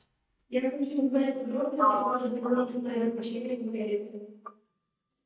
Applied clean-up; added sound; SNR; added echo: neural mask model DeepFilterNet 3.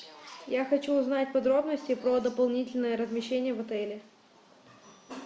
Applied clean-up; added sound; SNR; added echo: none; none; none; none.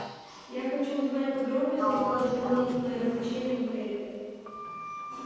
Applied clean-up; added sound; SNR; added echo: none; Sliding door; 7 dB; reverberation time 2.1 s.